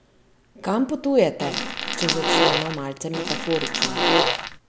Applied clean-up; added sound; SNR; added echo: none; Fart; -3 dB; none.